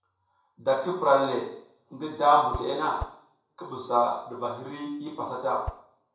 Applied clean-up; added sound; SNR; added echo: none; Whoosh, swoosh, swish; 10 dB; reverberation time 0.7 s.